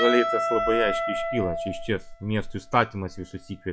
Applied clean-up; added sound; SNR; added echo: classical method log-MMSE.